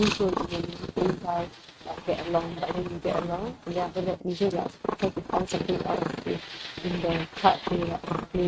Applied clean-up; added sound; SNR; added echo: neural mask model RNNoise.